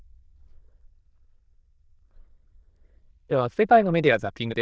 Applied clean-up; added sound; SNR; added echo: neural diffusion model UNIVERSE++.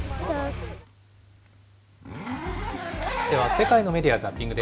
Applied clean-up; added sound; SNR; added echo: none; Zipper (clothing); 6 dB; none.